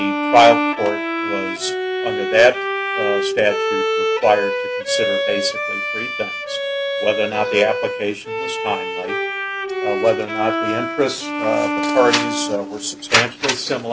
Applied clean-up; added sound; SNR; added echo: none; Bowed string instrument; 2 dB; none.